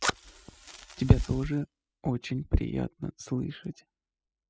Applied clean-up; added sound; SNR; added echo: classical method spectral subtraction.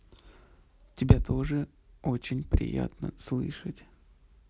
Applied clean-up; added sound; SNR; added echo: none; none; none; none.